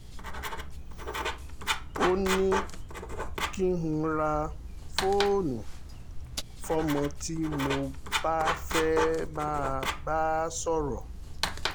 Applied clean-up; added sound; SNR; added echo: none; Writing; 3 dB; none.